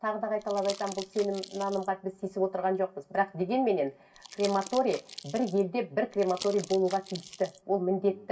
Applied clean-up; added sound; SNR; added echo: none; Crumpling, crinkling; 16 dB; reverberation time 0.2 s.